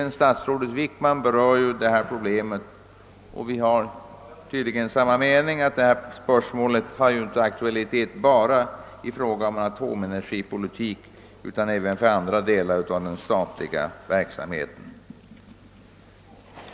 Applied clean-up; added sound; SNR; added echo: none; none; none; none.